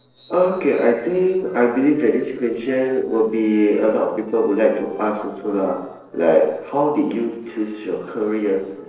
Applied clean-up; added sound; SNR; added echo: neural separator model SepFormer DNS4.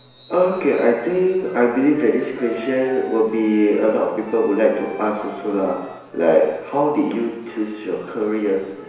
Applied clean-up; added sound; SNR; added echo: none; Wind instrument, woodwind instrument; 20 dB; reverberation time 1.0 s.